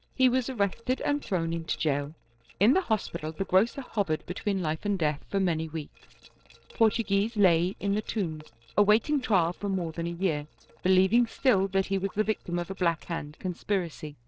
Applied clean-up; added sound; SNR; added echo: neural separator model SepFormer DNS4.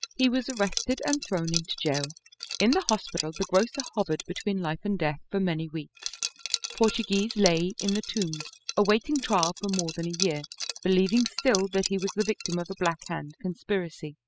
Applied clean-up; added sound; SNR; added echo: classical method spectral subtraction.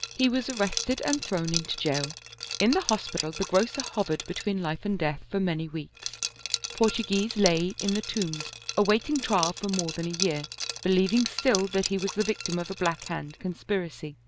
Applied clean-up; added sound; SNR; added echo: none; Liquid; 8 dB; none.